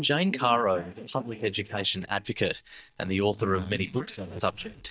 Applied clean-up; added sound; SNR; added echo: neural mask model DeepFilterNet 3.